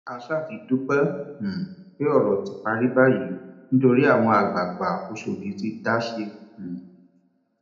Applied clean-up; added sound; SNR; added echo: none; none; none; reverberation time 0.7 s.